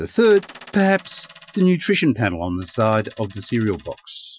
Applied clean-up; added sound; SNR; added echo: classical method Wiener filter.